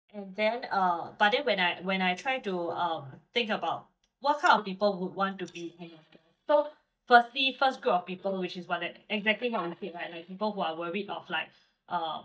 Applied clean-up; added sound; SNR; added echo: neural mask model DeepFilterNet 3.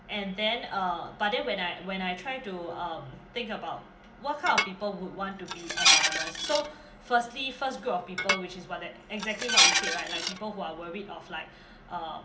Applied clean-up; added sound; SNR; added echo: none; Dishes, pots, and pans; -5 dB; reverberation time 0.9 s.